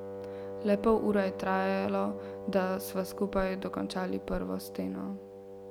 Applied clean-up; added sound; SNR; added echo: none; Wind instrument, woodwind instrument; 9 dB; none.